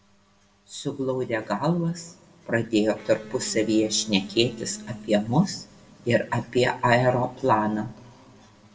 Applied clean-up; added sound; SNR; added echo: none; Electric guitar; 17 dB; reverberation time 2.1 s.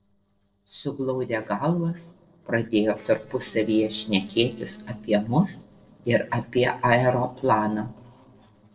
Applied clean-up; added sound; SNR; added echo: neural separator model SepFormer DNS4.